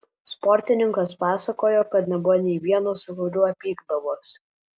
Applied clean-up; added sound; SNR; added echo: none; none; none; none.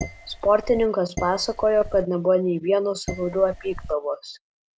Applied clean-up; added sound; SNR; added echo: none; Dishes, pots, and pans; 12 dB; none.